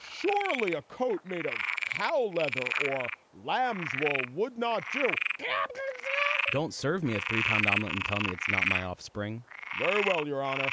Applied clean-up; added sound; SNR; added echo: none; Frog; 1 dB; none.